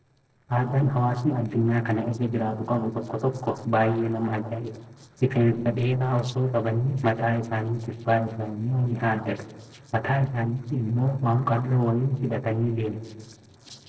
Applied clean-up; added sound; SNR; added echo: neural separator model SepFormer DNS4.